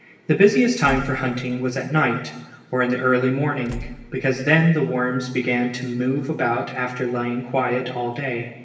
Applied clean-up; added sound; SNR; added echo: none; Tools; 19 dB; reverberation time 1.1 s.